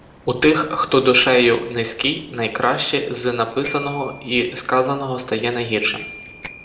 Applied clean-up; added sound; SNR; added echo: none; Bicycle bell; 12 dB; reverberation time 0.7 s.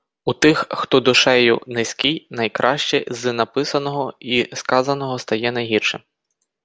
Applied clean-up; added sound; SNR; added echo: none; none; none; none.